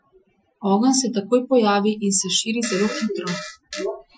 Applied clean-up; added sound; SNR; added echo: classical method Wiener filter.